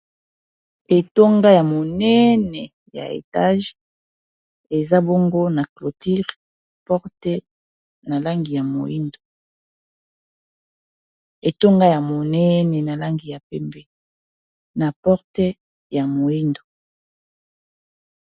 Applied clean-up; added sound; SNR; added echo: none; none; none; none.